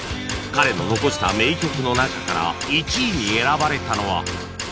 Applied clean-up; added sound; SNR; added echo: none; none; none; none.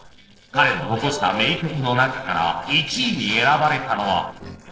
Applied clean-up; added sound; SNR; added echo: neural separator model SepFormer DNS4.